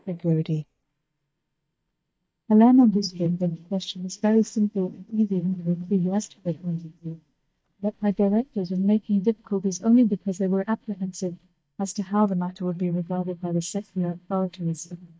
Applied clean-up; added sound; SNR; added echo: neural mask model DeepFilterNet 3.